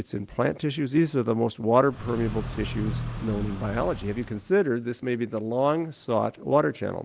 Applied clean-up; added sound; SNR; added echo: none; Car; 8 dB; none.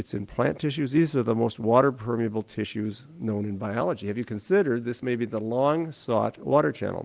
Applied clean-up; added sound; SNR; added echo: none; none; none; none.